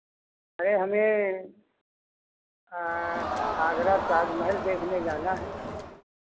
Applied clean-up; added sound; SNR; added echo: none; Crowd; 3 dB; none.